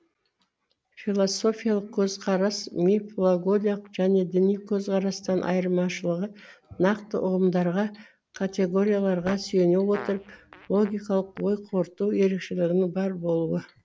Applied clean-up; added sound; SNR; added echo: none; Fart; 19 dB; none.